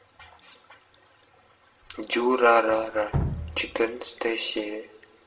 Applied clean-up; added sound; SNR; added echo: none; Drip; 11 dB; reverberation time 0.8 s.